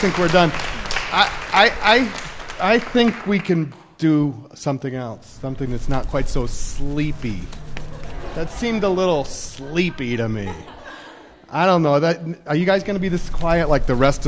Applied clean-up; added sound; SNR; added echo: none; Bird; 7 dB; none.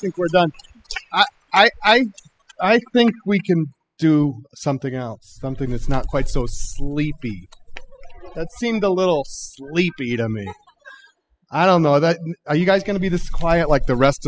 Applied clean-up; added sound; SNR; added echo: classical method spectral subtraction.